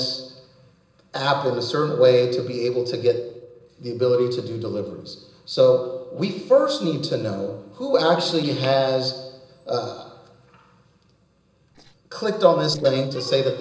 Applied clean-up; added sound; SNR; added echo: neural separator model SepFormer DNS4.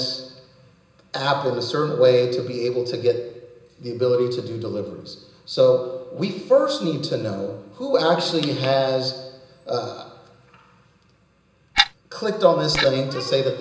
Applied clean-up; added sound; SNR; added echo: none; Clock; 2 dB; reverberation time 0.9 s.